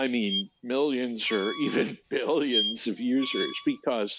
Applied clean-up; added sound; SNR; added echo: none; Squeak; 7 dB; none.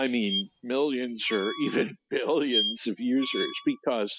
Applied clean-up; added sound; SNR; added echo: classical method spectral subtraction.